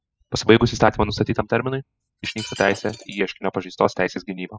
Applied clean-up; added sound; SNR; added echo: classical method spectral subtraction.